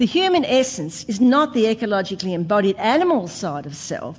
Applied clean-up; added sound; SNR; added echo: none; none; none; none.